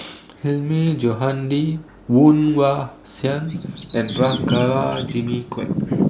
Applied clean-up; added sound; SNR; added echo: none; Bird vocalization, bird call, bird song; 7 dB; none.